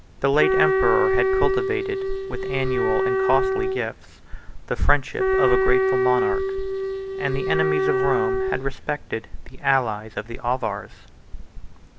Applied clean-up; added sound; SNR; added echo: none; Wind instrument, woodwind instrument; -2 dB; none.